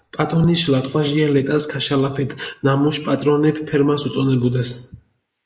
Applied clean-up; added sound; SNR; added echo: neural mask model Resemble Enhance denoiser.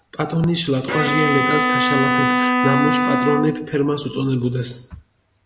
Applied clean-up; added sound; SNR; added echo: none; Bowed string instrument; -2 dB; none.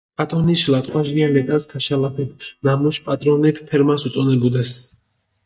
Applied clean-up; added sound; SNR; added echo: neural mask model DeepFilterNet 3.